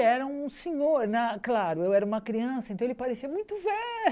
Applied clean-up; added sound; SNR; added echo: none; none; none; none.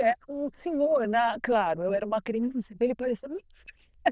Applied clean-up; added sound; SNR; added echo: neural diffusion model UNIVERSE++.